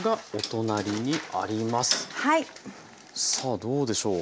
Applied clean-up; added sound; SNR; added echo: none; none; none; none.